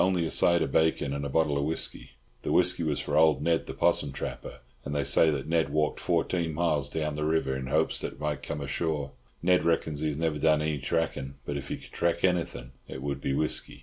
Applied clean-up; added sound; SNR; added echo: none; none; none; none.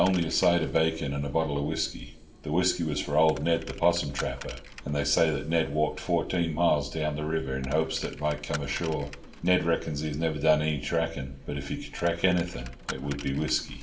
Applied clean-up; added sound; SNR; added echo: none; Coin (dropping); 18 dB; reverberation time 0.6 s.